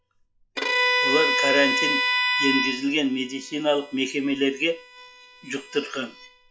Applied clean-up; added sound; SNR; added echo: classical method log-MMSE.